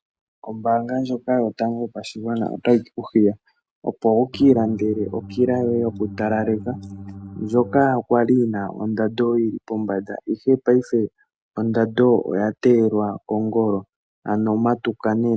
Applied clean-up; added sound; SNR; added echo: none; Organ; 14 dB; none.